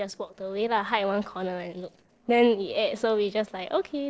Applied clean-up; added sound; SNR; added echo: neural separator model SepFormer DNS4.